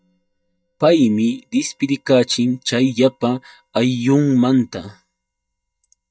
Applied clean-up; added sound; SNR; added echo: neural mask model DeepFilterNet 3.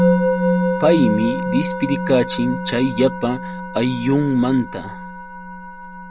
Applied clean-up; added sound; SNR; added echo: none; Musical instrument; 2 dB; none.